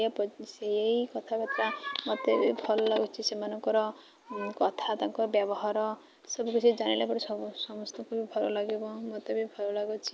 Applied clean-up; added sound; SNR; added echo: none; none; none; none.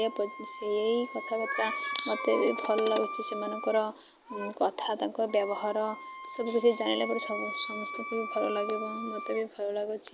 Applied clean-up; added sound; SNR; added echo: none; Wind instrument, woodwind instrument; 9 dB; none.